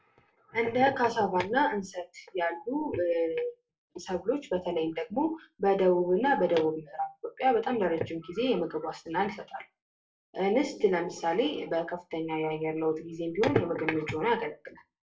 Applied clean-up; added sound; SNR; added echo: none; none; none; reverberation time 0.2 s.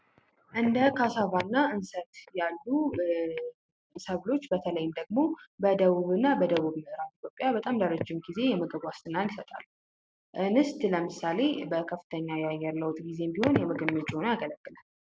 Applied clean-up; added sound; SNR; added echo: none; none; none; none.